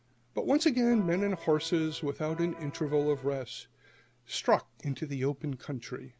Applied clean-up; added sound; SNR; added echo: none; Electric guitar; 17 dB; none.